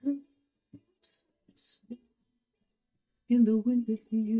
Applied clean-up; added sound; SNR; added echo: neural mask model DeepFilterNet 3.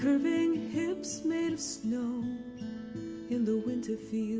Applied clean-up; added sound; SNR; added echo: none; none; none; none.